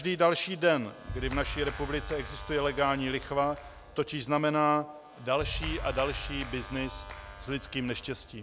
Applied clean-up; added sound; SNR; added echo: none; Clapping; 11 dB; none.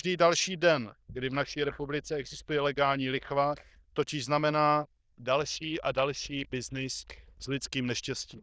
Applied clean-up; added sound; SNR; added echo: neural diffusion model UNIVERSE++.